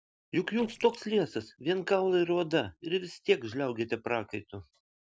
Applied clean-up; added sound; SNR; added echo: neural separator model SepFormer DNS4.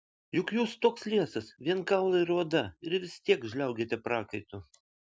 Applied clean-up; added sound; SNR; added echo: none; none; none; none.